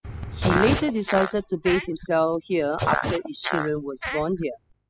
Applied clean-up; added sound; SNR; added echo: classical method spectral subtraction.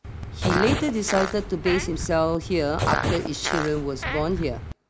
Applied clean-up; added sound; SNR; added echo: none; Fart; 3 dB; none.